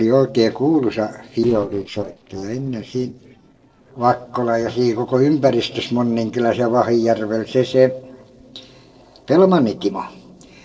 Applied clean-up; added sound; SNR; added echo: neural separator model SepFormer DNS4.